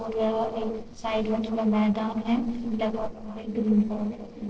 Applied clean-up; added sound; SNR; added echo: neural separator model SepFormer DNS4.